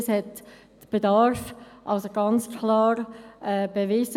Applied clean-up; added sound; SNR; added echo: none; none; none; none.